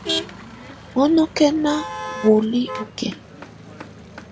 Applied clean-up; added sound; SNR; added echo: none; Motor vehicle (road); 11 dB; none.